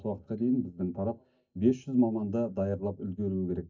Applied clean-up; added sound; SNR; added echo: neural mask model DeepFilterNet 3.